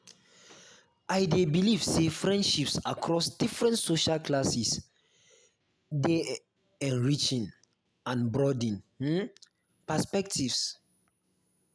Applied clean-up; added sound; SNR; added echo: none; none; none; none.